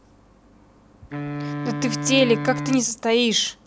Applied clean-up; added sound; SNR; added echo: none; Wind instrument, woodwind instrument; 7 dB; none.